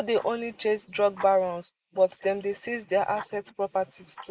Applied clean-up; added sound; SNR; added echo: neural mask model Resemble Enhance denoiser.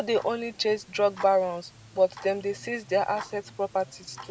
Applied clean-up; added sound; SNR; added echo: none; Tick-tock; 19 dB; none.